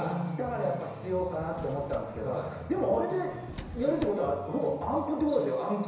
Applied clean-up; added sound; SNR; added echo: none; Drawer open or close; 16 dB; reverberation time 1.0 s.